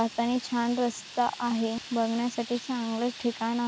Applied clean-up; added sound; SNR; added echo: none; Fire; 15 dB; none.